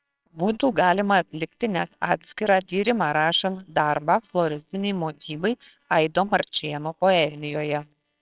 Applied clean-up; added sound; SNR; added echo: neural separator model SepFormer WHAMR!.